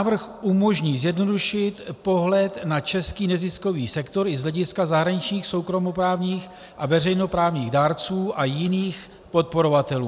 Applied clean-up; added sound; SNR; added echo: none; none; none; none.